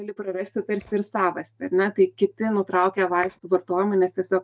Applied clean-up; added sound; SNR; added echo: neural mask model DeepFilterNet 3.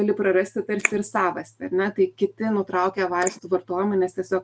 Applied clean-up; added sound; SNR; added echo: neural mask model Resemble Enhance denoiser.